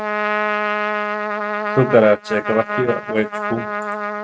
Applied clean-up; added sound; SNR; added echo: neural mask model RNNoise.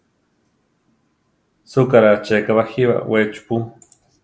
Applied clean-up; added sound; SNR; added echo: none; none; none; none.